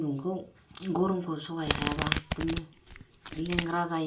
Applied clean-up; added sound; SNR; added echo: none; Domestic sounds, home sounds; 1 dB; reverberation time 0.2 s.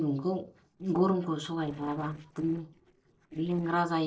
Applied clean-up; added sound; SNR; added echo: neural separator model SepFormer DNS4.